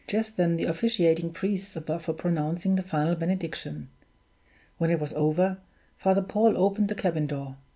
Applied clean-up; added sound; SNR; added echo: none; none; none; none.